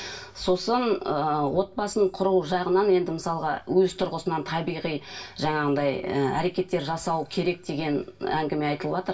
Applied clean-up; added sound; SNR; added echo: none; none; none; reverberation time 0.2 s.